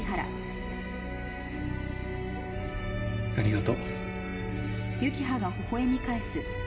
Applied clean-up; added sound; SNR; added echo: none; Bass guitar; 10 dB; reverberation time 2.1 s.